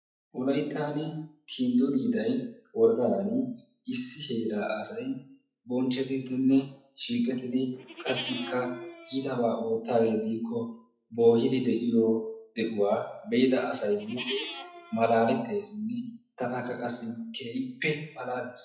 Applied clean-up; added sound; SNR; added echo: classical method WPE with log-MMSE.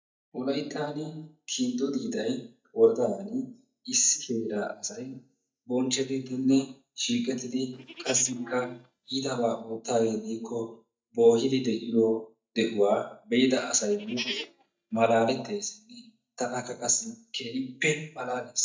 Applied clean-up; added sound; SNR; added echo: neural mask model DeepFilterNet 3.